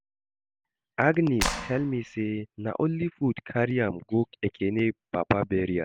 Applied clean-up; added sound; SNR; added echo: none; Clapping; 5 dB; none.